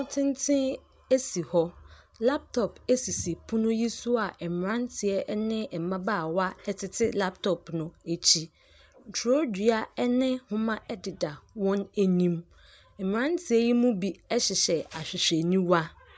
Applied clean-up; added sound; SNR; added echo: none; none; none; none.